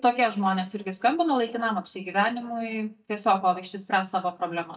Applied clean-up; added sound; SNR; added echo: neural mask model DeepFilterNet 3.